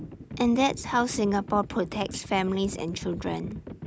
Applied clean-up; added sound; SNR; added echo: none; Livestock, farm animals, working animals; 12 dB; none.